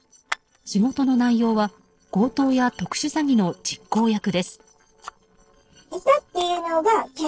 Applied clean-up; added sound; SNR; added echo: neural separator model SepFormer DNS4.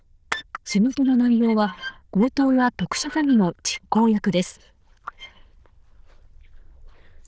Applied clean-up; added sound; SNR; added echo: neural diffusion model UNIVERSE++.